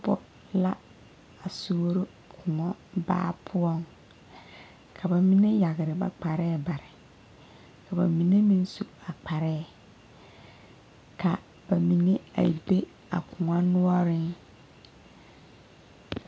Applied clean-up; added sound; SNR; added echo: none; none; none; none.